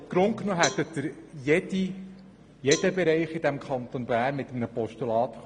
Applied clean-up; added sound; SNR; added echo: none; Cowbell; 13 dB; none.